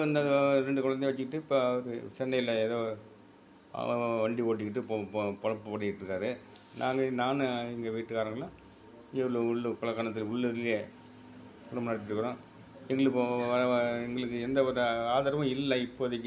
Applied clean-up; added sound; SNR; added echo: none; none; none; none.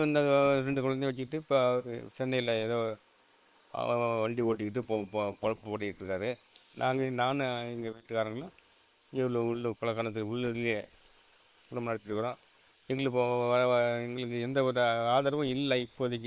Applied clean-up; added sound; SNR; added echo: neural separator model SepFormer WHAM!.